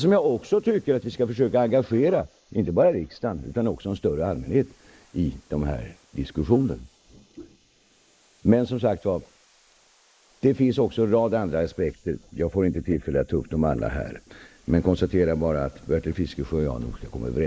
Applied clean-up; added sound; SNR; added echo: neural mask model Resemble Enhance denoiser.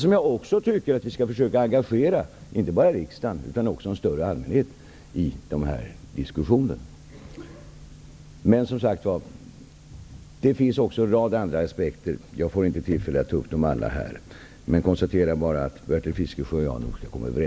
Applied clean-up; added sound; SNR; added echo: none; none; none; none.